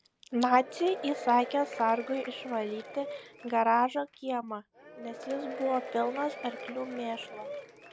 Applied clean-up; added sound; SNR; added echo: none; Applause / Crowd / Cheering; 12 dB; none.